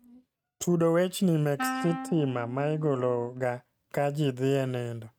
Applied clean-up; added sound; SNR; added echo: neural mask model RNNoise.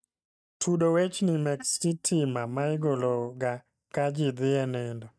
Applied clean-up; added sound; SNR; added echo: neural mask model DeepFilterNet 3.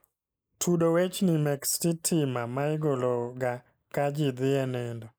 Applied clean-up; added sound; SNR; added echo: neural mask model Resemble Enhance denoiser.